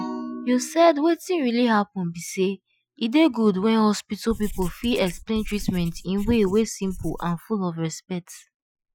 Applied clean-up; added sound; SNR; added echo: classical method Wiener filter.